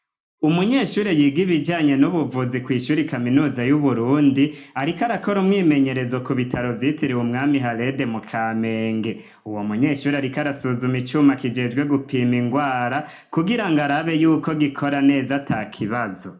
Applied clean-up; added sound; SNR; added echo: none; none; none; reverberation time 0.3 s.